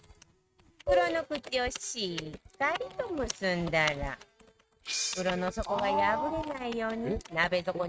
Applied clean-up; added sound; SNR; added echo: neural mask model RNNoise.